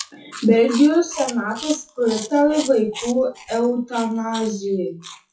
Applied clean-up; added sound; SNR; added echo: classical method WPE with log-MMSE.